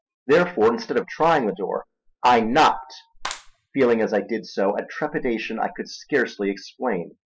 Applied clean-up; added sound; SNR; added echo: classical method spectral subtraction.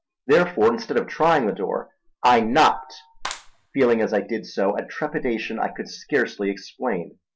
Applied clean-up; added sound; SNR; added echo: none; Clapping; 17 dB; none.